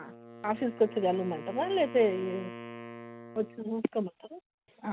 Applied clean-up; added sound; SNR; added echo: none; Wind instrument, woodwind instrument; 14 dB; none.